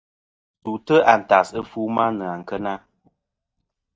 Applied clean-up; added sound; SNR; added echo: neural mask model DeepFilterNet 3.